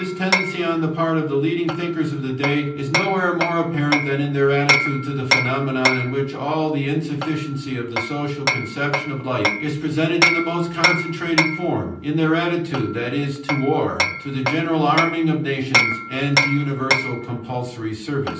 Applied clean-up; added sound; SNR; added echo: none; Hammer; 3 dB; reverberation time 0.6 s.